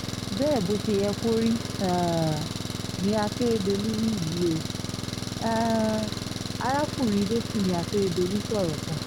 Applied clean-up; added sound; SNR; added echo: none; Engine; 5 dB; none.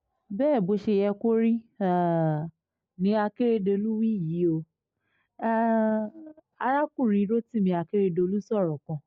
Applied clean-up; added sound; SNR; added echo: none; none; none; none.